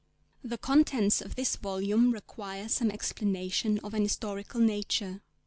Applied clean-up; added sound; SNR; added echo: none; none; none; none.